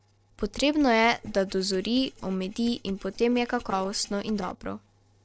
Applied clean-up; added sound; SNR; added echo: neural separator model SepFormer DNS4.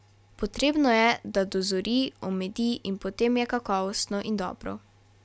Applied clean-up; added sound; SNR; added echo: none; none; none; none.